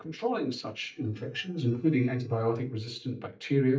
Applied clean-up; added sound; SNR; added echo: neural mask model DeepFilterNet 3.